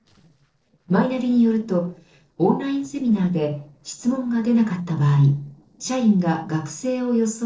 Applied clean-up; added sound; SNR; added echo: neural separator model SepFormer DNS4.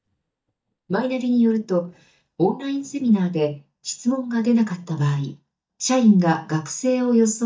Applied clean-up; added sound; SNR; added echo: neural mask model DeepFilterNet 3.